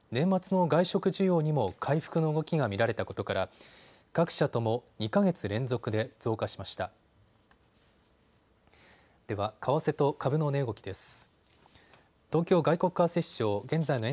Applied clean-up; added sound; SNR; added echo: none; none; none; none.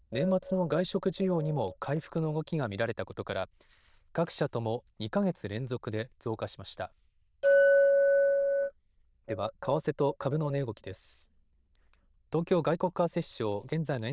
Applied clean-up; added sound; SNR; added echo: neural diffusion model UNIVERSE++.